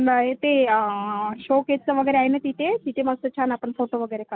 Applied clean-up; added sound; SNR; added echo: none; none; none; none.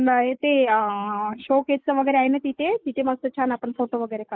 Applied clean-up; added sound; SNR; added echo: neural mask model Resemble Enhance denoiser.